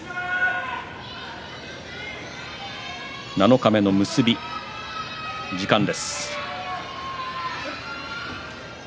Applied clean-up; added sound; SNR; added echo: none; none; none; none.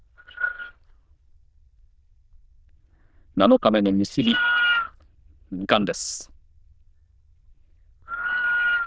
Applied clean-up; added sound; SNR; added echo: neural diffusion model UNIVERSE++.